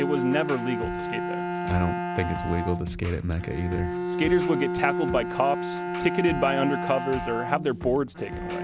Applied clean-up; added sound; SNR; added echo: none; Bowed string instrument; 3 dB; none.